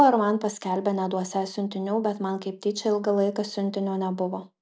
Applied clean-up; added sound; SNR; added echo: none; none; none; none.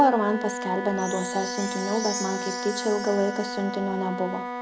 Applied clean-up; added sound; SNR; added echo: none; Wind instrument, woodwind instrument + Chime; 5 dB; none.